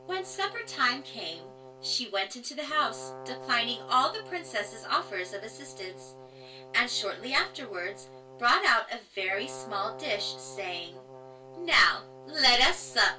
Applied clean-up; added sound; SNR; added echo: none; Brass instrument; 16 dB; reverberation time 0.1 s.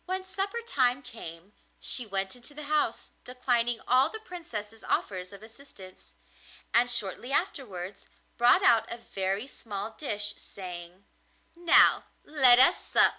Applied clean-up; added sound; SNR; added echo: none; none; none; none.